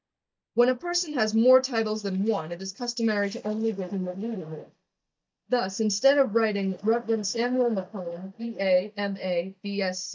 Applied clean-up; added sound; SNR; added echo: neural mask model DeepFilterNet 3.